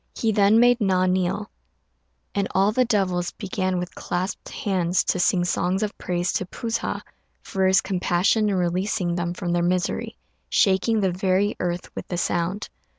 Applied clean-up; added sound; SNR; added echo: none; none; none; none.